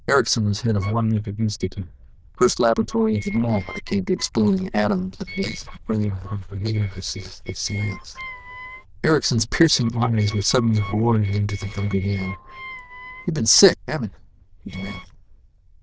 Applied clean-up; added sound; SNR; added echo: neural diffusion model UNIVERSE++.